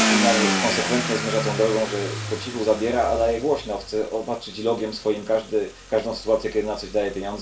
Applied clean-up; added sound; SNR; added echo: none; Car; 4 dB; reverberation time 0.3 s.